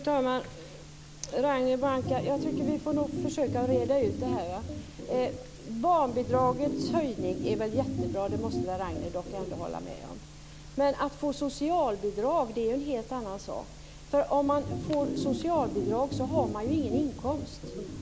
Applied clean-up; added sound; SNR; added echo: none; Organ; 4 dB; none.